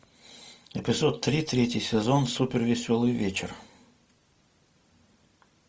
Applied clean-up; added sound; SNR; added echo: none; none; none; none.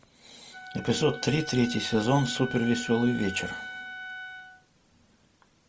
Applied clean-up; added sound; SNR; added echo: none; Wind instrument, woodwind instrument; 12 dB; none.